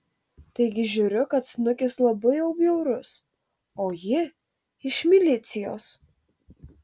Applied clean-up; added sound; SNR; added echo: none; none; none; none.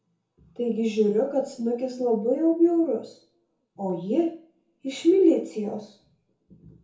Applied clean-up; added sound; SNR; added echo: none; none; none; reverberation time 0.7 s.